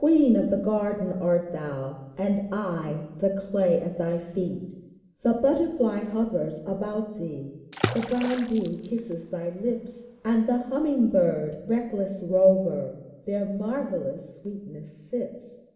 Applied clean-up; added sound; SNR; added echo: none; Water / Splash, splatter; 10 dB; reverberation time 1.0 s.